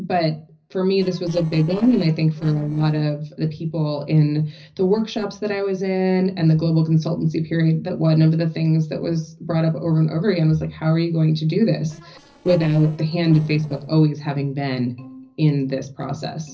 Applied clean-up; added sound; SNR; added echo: neural separator model SepFormer DNS4.